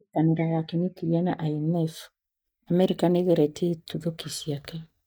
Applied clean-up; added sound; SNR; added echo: neural mask model DeepFilterNet 3.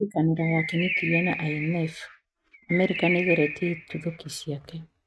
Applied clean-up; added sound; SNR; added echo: neural mask model RNNoise.